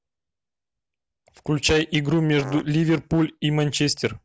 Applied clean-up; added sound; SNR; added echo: none; Fart; 11 dB; none.